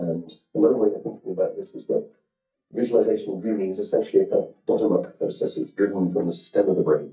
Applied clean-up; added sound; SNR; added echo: neural mask model DeepFilterNet 3.